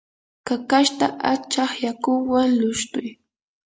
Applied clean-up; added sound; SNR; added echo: none; none; none; none.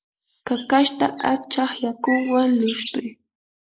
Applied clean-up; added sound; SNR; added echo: neural mask model Resemble Enhance denoiser.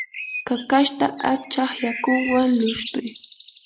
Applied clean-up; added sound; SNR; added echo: none; Bird; 11 dB; none.